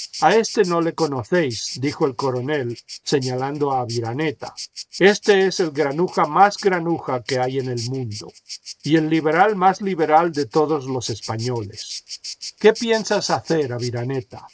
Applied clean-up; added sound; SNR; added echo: neural mask model RNNoise.